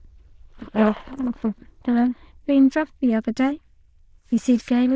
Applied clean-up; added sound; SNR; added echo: neural diffusion model UNIVERSE++.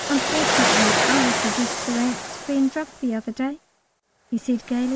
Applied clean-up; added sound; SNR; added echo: none; Waves, surf; 0 dB; none.